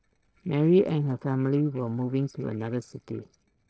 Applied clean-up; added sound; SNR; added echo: neural separator model SepFormer DNS4.